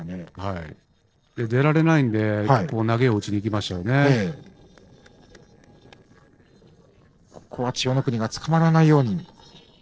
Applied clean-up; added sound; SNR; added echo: neural separator model SepFormer DNS4.